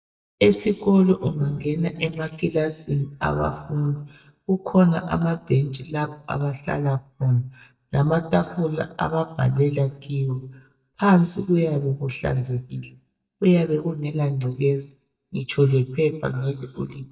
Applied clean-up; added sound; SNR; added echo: neural mask model DeepFilterNet 3.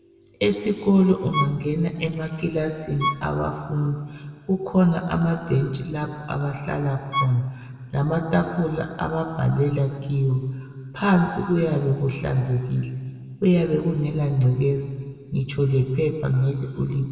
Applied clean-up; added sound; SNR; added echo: none; Bowed string instrument; 10 dB; reverberation time 1.8 s.